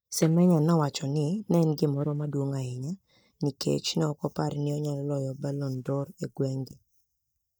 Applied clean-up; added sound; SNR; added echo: neural mask model DeepFilterNet 3.